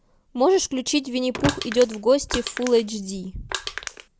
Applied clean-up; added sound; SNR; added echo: none; Crushing + Slam / Wood; 8 dB; none.